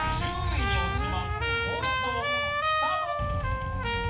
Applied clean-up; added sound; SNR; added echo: none; Trumpet; -1 dB; reverberation time 0.3 s.